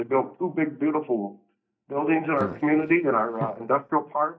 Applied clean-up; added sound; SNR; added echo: neural mask model DeepFilterNet 3.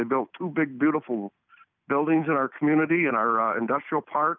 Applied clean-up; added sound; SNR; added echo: none; none; none; none.